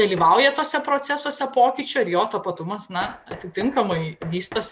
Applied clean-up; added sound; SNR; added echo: none; Knock; 20 dB; none.